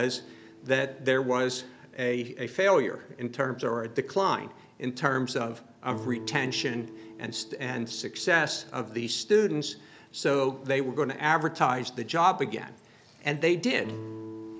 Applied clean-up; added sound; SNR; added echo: none; Guitar; 18 dB; none.